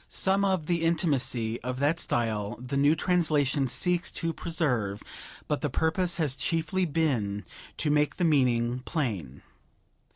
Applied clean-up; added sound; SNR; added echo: none; none; none; none.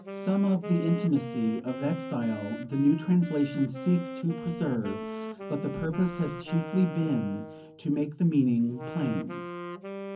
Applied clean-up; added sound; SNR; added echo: none; Wind instrument, woodwind instrument; 10 dB; reverberation time 0.4 s.